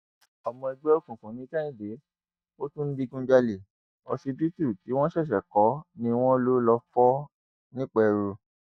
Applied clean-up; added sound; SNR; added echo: neural mask model DeepFilterNet 3.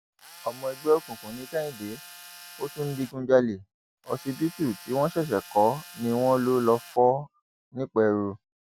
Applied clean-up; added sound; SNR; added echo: none; Tools; 19 dB; none.